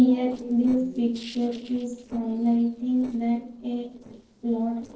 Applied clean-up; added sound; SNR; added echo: neural separator model SepFormer DNS4.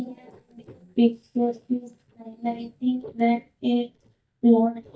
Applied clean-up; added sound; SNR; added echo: neural mask model DeepFilterNet 3.